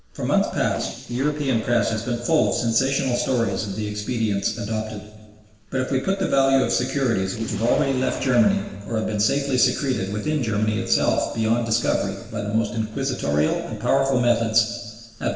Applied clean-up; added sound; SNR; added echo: neural separator model SepFormer DNS4.